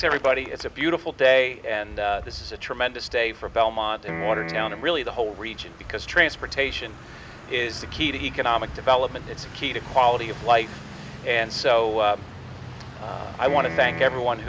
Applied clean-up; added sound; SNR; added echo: none; Piano; 8 dB; none.